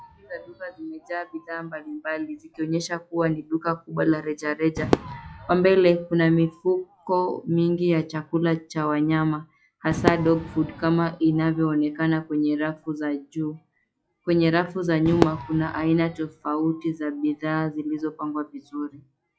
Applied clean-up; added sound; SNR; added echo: classical method log-MMSE.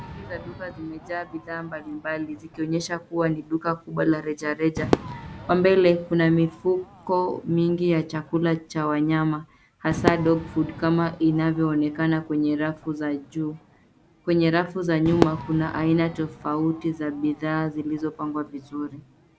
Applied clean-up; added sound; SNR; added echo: none; Crowd / Fireworks; 11 dB; none.